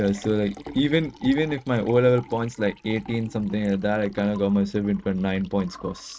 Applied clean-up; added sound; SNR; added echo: neural mask model RNNoise.